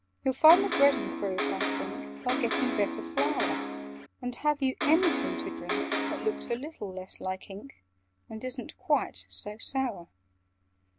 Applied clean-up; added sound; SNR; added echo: none; Electric guitar; 1 dB; none.